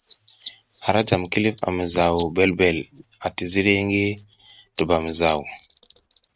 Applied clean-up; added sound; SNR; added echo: neural mask model RNNoise.